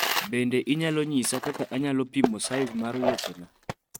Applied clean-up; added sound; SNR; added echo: neural mask model RNNoise.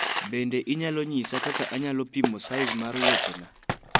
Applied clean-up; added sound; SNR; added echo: none; Coin (dropping); 0 dB; none.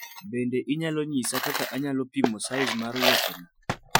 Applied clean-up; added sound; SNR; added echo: classical method Wiener filter.